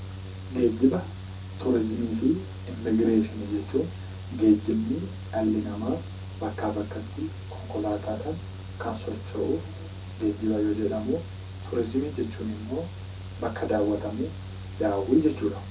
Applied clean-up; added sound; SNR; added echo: none; Mechanical fan; 9 dB; reverberation time 0.3 s.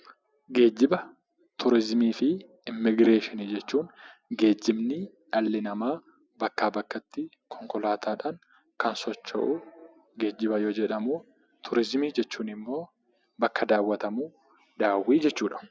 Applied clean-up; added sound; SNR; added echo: none; none; none; none.